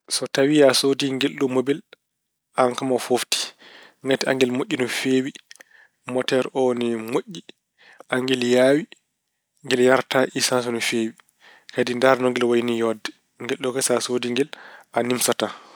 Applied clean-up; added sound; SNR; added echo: none; none; none; none.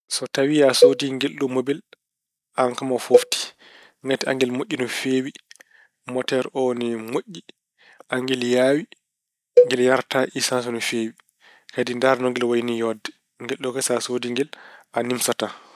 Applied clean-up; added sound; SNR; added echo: neural mask model DeepFilterNet 3.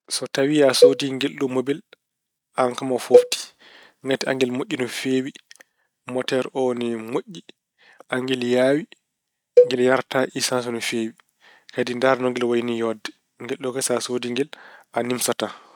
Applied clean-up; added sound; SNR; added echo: neural mask model RNNoise.